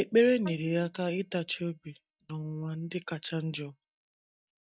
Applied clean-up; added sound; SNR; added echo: neural mask model DeepFilterNet 3.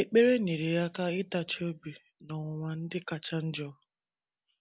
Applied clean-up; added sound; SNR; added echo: none; none; none; none.